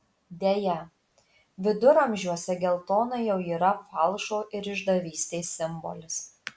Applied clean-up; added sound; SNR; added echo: none; none; none; none.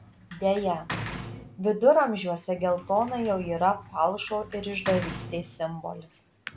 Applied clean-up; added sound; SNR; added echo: none; Sliding door / Slam; 13 dB; none.